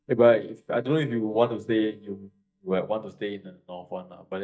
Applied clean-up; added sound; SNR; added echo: neural mask model DeepFilterNet 3.